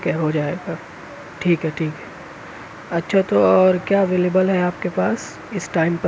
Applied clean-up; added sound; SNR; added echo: none; none; none; none.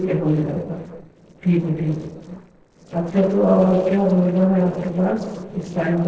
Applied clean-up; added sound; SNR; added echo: neural separator model SepFormer DNS4.